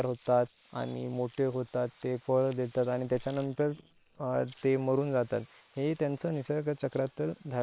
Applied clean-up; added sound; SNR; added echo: neural separator model SepFormer WHAM!.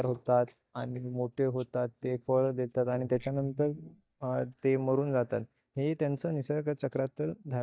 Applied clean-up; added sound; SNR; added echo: neural mask model DeepFilterNet 3.